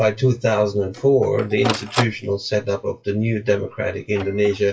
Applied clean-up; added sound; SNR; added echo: classical method WPE with log-MMSE.